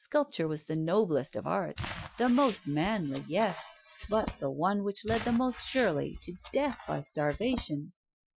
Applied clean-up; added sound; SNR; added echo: classical method Wiener filter.